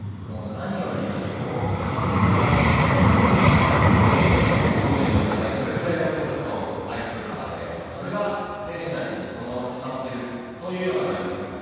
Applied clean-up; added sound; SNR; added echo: none; Vehicle; -5 dB; reverberation time 2.1 s.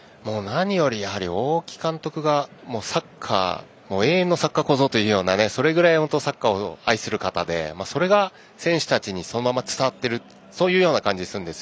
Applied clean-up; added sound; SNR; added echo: none; none; none; none.